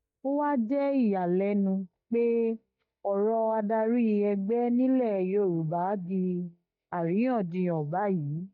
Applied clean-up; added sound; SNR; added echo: neural mask model DeepFilterNet 3.